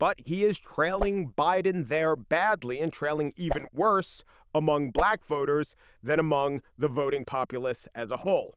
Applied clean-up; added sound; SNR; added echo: neural diffusion model UNIVERSE++.